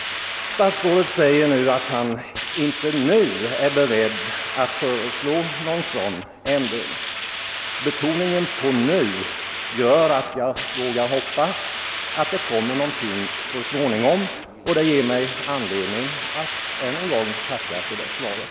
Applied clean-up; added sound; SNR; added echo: none; Hiss; 5 dB; none.